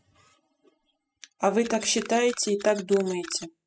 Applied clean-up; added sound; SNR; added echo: classical method spectral subtraction.